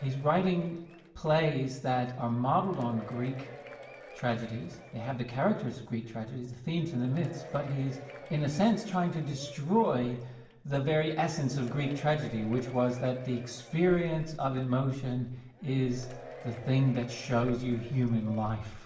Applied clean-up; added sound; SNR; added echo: none; Applause / Crowd / Cheering; 18 dB; reverberation time 0.9 s.